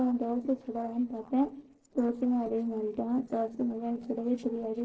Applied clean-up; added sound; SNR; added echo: neural separator model SepFormer DNS4.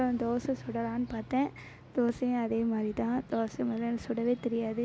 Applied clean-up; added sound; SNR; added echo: none; none; none; none.